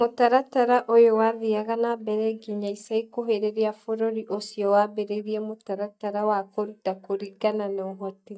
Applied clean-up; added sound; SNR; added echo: neural mask model DeepFilterNet 3.